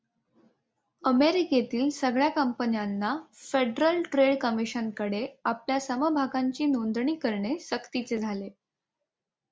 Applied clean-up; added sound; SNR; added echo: none; none; none; none.